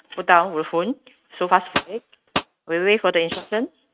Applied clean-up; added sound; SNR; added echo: neural mask model RNNoise.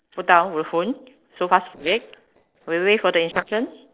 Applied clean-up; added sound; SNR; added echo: neural separator model SepFormer DNS4.